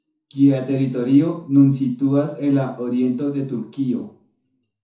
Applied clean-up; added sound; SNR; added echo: none; none; none; reverberation time 0.7 s.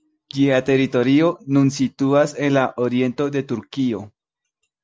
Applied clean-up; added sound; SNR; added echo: none; none; none; none.